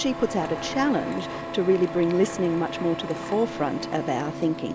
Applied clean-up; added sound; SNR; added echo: none; Printer; 8 dB; none.